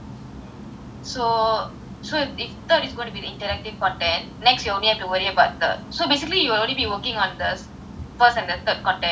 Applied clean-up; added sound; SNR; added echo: none; none; none; none.